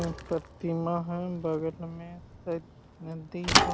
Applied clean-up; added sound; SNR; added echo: none; Thump, thud / Bicycle; -1 dB; none.